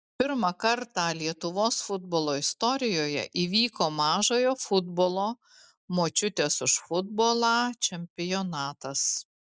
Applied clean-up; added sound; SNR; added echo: none; none; none; none.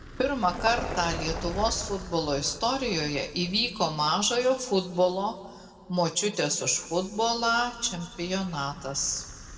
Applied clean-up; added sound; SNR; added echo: none; Vehicle; 13 dB; reverberation time 1.6 s.